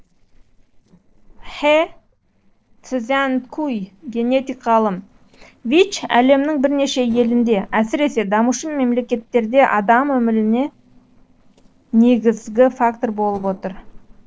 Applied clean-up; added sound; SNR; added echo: neural separator model SepFormer DNS4.